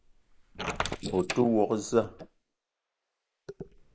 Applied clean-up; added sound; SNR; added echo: neural mask model Resemble Enhance denoiser.